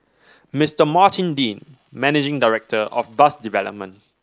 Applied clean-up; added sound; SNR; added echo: neural mask model Resemble Enhance denoiser.